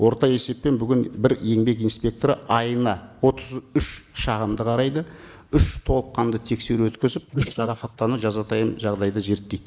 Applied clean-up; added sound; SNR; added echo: neural mask model Resemble Enhance denoiser.